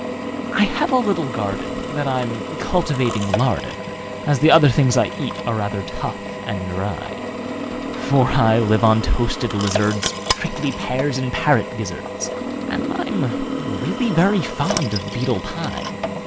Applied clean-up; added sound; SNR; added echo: none; Drill; 6 dB; none.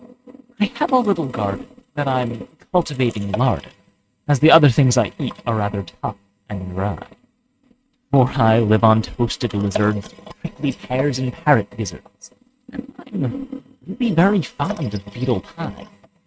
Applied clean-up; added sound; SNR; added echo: neural mask model RNNoise.